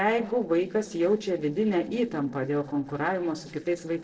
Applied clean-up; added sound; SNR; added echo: neural separator model SepFormer DNS4.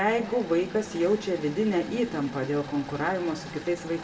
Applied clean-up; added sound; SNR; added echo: none; Engine / Mechanisms; 15 dB; reverberation time 1.2 s.